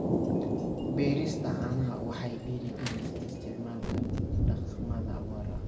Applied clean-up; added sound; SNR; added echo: none; Thunder; -4 dB; reverberation time 1.7 s.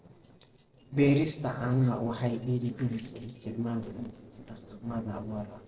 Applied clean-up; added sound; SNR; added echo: neural separator model SepFormer DNS4.